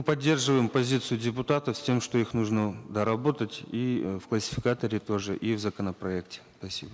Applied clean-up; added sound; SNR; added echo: none; none; none; none.